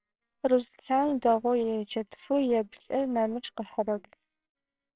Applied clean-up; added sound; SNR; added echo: neural separator model SepFormer WHAMR!.